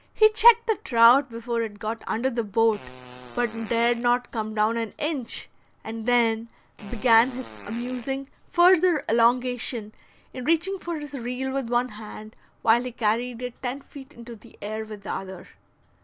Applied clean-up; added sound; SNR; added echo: none; Fart; 18 dB; none.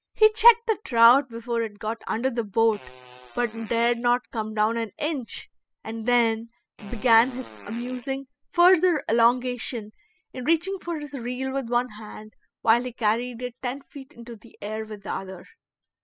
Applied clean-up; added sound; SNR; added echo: classical method spectral subtraction.